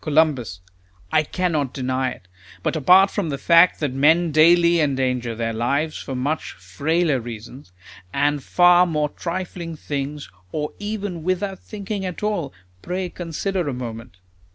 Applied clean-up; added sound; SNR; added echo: none; none; none; none.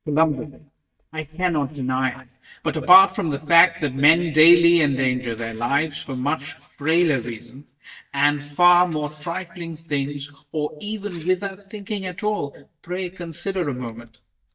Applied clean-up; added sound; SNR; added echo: neural mask model DeepFilterNet 3.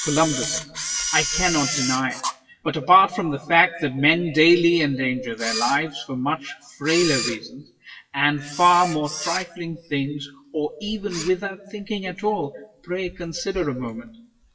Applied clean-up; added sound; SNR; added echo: classical method WPE with log-MMSE.